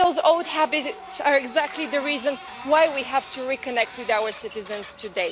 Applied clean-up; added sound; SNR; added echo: none; Printer; 15 dB; none.